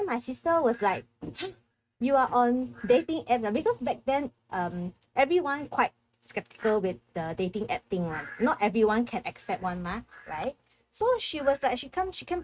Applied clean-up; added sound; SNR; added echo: neural mask model RNNoise.